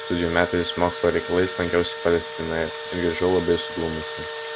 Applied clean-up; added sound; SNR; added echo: none; Engine / Drill; 9 dB; none.